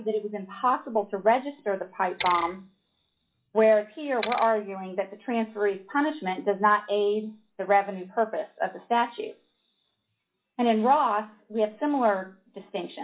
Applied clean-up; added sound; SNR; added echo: classical method log-MMSE.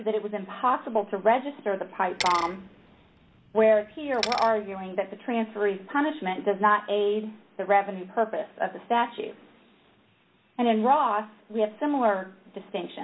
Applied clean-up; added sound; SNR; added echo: none; Bicycle; 12 dB; none.